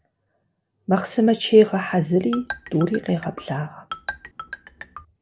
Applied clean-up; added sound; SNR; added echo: none; Marimba, xylophone; 13 dB; none.